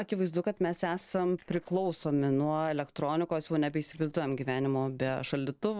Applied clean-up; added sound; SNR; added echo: neural separator model SepFormer DNS4.